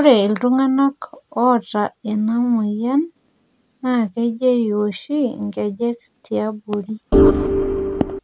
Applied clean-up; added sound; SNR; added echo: none; Organ; -4 dB; none.